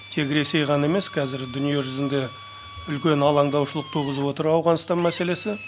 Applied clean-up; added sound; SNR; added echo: none; Drill; 18 dB; none.